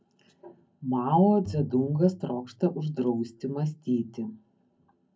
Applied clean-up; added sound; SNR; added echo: none; Bowed string instrument; 18 dB; reverberation time 0.3 s.